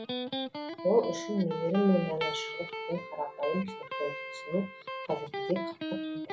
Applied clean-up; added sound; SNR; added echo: none; Electric guitar; 6 dB; none.